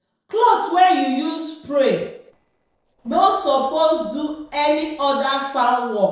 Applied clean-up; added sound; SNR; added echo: neural separator model SepFormer DNS4.